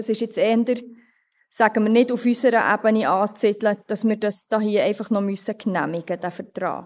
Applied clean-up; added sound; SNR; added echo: neural mask model Resemble Enhance denoiser.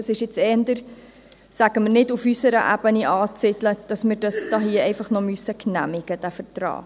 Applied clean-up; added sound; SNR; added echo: none; none; none; none.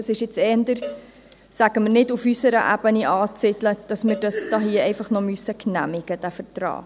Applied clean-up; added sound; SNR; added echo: none; Cowbell; 19 dB; none.